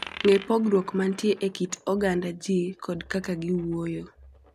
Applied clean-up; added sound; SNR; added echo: none; Coin (dropping); 18 dB; none.